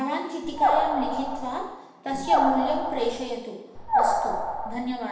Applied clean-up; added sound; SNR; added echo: none; Animal; -4 dB; reverberation time 0.9 s.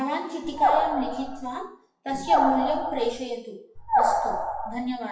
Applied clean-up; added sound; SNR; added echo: classical method WPE with log-MMSE.